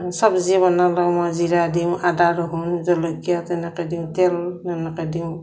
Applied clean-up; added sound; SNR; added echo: none; none; none; none.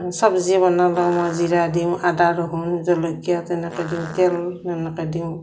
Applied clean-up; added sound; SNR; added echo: none; Fart; 18 dB; none.